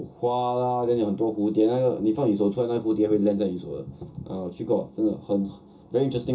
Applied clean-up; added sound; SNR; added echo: none; none; none; reverberation time 0.2 s.